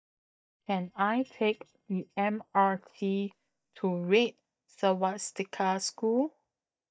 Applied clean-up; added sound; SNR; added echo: neural mask model DeepFilterNet 3.